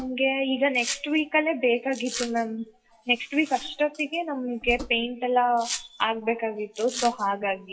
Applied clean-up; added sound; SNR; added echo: classical method WPE with log-MMSE.